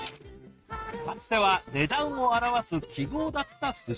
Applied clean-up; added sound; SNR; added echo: neural mask model RNNoise.